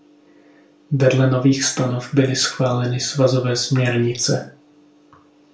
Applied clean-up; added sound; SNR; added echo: none; none; none; reverberation time 0.3 s.